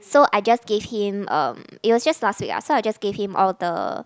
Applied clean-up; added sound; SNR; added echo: none; none; none; none.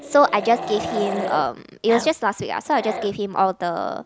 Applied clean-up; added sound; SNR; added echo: none; Growling; 10 dB; none.